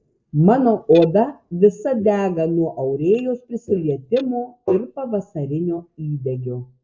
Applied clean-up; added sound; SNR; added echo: neural mask model Resemble Enhance denoiser.